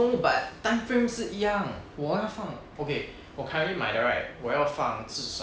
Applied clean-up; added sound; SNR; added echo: none; none; none; none.